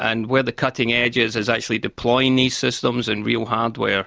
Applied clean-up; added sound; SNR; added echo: none; none; none; none.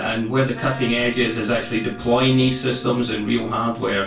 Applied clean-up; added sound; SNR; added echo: none; Wind instrument, woodwind instrument; 18 dB; reverberation time 0.3 s.